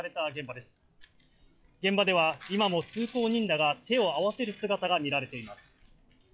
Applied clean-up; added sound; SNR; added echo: classical method log-MMSE.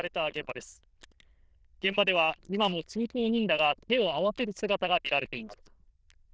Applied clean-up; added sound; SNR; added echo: neural diffusion model UNIVERSE++.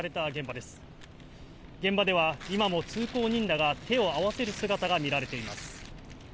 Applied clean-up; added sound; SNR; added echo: none; Tearing; 17 dB; none.